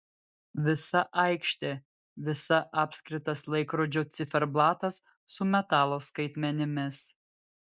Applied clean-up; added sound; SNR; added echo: none; none; none; none.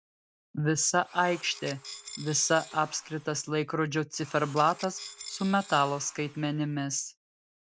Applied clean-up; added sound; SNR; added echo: none; Tools; 17 dB; none.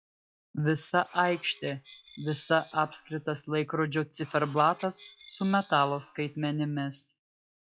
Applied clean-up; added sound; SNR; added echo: classical method log-MMSE.